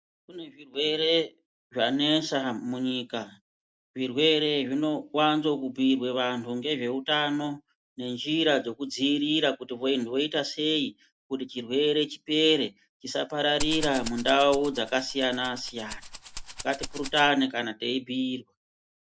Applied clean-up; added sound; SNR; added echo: none; Rattle (instrument); 9 dB; none.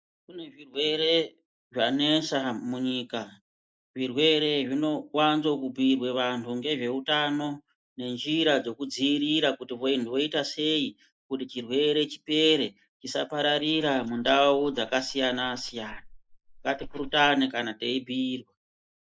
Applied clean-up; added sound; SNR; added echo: neural mask model Resemble Enhance denoiser.